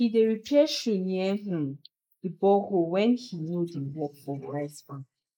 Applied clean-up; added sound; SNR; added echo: neural mask model Resemble Enhance denoiser.